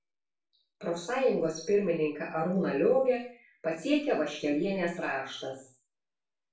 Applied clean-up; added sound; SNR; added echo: none; none; none; reverberation time 0.4 s.